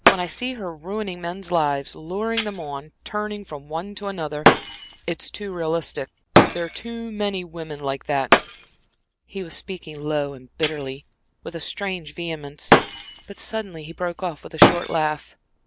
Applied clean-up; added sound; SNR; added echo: none; Shatter; -2 dB; none.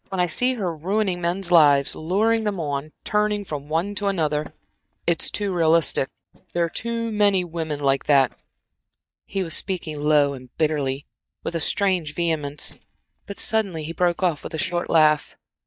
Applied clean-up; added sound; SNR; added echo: neural mask model DeepFilterNet 3.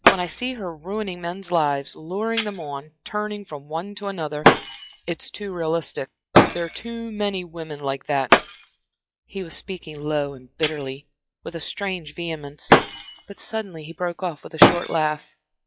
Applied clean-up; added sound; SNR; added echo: classical method log-MMSE.